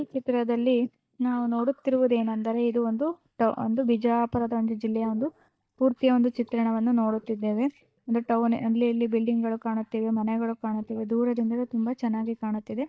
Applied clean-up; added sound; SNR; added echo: neural mask model DeepFilterNet 3.